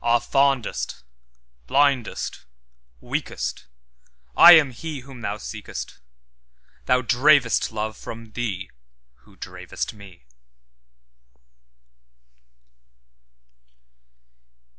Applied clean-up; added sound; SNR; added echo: none; none; none; none.